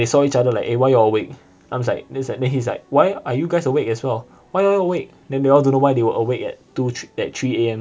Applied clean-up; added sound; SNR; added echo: none; none; none; none.